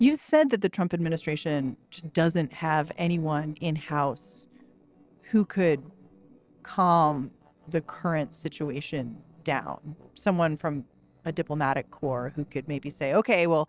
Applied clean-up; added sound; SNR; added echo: neural separator model SepFormer DNS4.